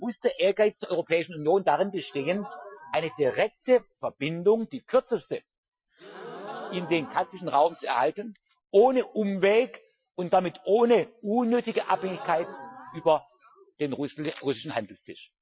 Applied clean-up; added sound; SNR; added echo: classical method Wiener filter.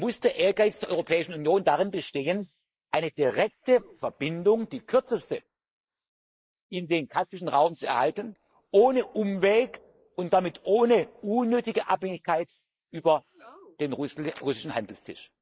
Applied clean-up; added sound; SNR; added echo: neural mask model Resemble Enhance denoiser.